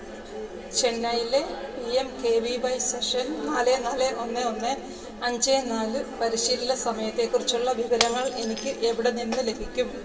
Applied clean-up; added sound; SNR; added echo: none; Shatter; 11 dB; reverberation time 1.3 s.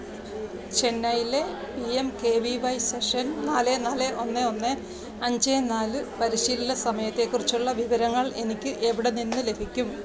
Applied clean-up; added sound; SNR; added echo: none; none; none; none.